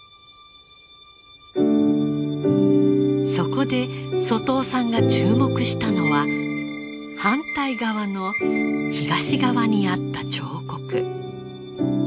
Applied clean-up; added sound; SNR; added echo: none; none; none; none.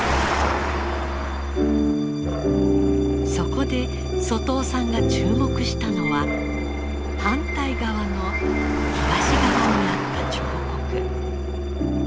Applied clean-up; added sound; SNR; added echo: none; Musical instrument + Engine; 1 dB; none.